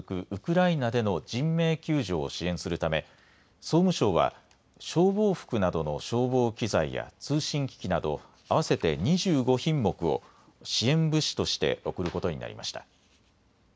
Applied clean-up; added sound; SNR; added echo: none; none; none; none.